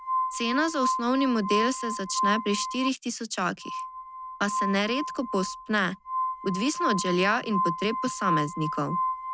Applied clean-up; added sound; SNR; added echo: none; Glass; 3 dB; none.